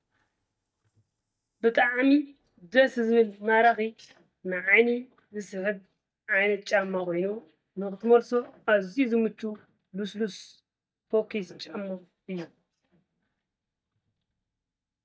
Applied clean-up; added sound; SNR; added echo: neural mask model DeepFilterNet 3.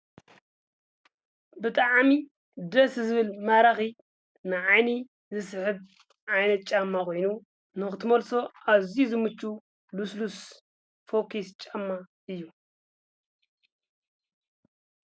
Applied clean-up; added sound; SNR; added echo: none; none; none; none.